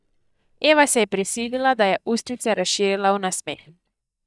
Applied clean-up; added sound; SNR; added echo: neural mask model DeepFilterNet 3.